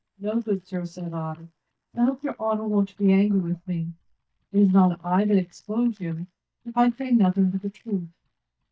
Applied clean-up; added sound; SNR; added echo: neural mask model DeepFilterNet 3.